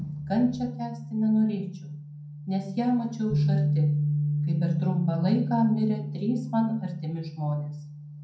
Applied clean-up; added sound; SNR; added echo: none; Bass guitar; 2 dB; reverberation time 0.5 s.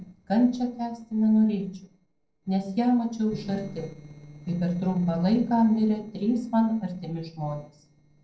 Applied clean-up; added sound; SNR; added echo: neural separator model SepFormer DNS4.